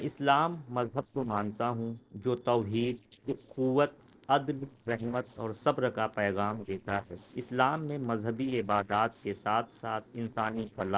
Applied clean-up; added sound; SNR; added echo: neural separator model SepFormer DNS4.